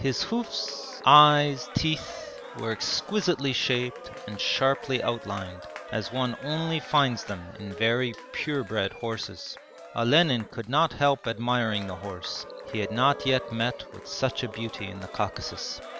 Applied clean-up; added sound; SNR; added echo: none; Cheering; 14 dB; none.